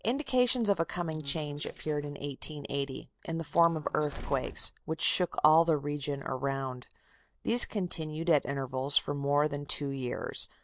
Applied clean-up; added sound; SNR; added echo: neural separator model SepFormer DNS4.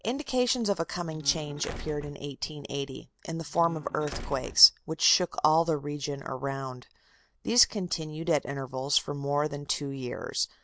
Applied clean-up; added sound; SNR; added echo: none; Slam; 13 dB; none.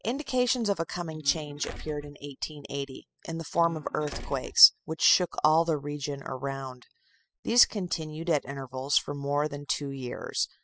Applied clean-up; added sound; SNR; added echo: classical method spectral subtraction.